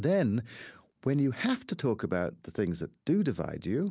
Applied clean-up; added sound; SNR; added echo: none; none; none; none.